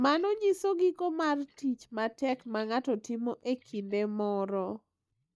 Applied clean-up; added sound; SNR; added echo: neural mask model DeepFilterNet 3.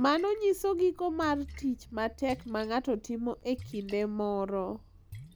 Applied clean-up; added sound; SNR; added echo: none; Splash, splatter; 18 dB; none.